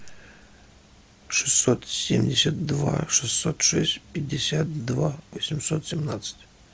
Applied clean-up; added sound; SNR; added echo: none; none; none; none.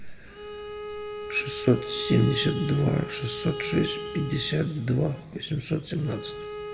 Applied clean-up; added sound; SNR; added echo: none; Bowed string instrument; 10 dB; reverberation time 1.3 s.